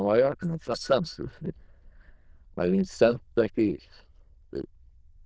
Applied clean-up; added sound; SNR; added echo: neural diffusion model UNIVERSE++.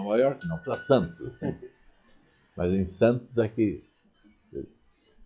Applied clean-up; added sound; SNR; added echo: classical method log-MMSE.